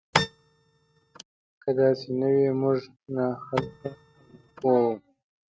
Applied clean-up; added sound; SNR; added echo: neural mask model RNNoise.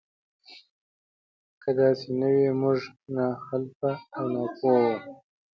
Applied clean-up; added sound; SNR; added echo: none; none; none; none.